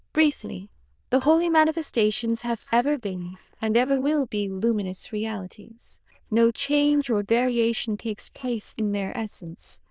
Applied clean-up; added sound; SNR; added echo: neural diffusion model UNIVERSE++.